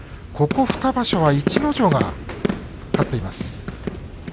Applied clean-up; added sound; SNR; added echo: none; none; none; none.